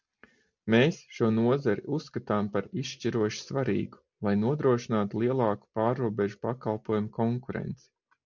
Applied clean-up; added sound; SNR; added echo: none; none; none; none.